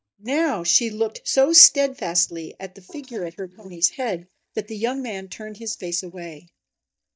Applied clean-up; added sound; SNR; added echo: neural mask model DeepFilterNet 3.